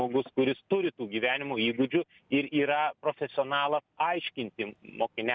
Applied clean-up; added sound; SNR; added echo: none; none; none; none.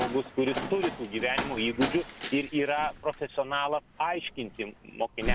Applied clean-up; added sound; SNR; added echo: none; Slam; 6 dB; none.